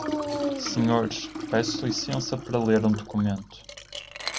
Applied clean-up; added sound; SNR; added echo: none; Dog + Liquid; 6 dB; none.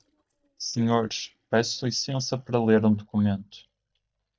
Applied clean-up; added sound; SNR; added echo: neural mask model DeepFilterNet 3.